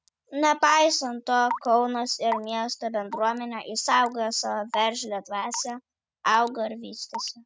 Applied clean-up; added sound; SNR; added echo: neural mask model RNNoise.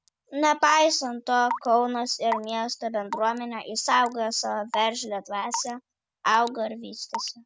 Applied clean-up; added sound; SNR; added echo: none; Raindrop / Drip / Water tap, faucet; 12 dB; none.